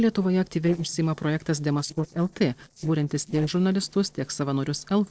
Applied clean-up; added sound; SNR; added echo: neural separator model SepFormer DNS4.